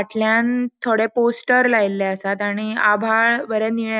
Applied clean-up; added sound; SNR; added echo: none; none; none; none.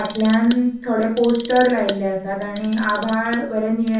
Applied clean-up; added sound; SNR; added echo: none; Clock; 18 dB; reverberation time 0.6 s.